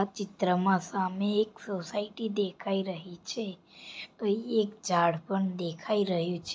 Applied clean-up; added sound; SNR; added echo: none; none; none; none.